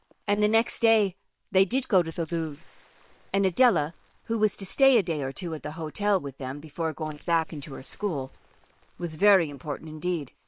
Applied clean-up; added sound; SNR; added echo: neural separator model SepFormer WHAM!.